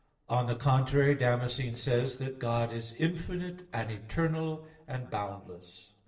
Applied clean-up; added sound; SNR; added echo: neural separator model SepFormer DNS4.